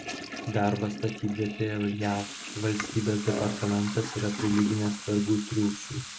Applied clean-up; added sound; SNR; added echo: none; Wind instrument, woodwind instrument + Toilet flush / Water tap, faucet; 9 dB; none.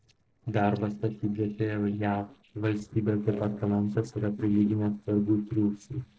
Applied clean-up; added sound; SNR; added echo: neural separator model SepFormer DNS4.